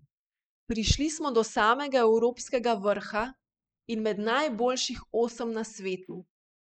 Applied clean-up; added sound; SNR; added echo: neural mask model Resemble Enhance denoiser.